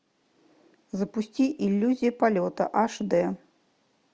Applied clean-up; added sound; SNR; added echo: none; none; none; none.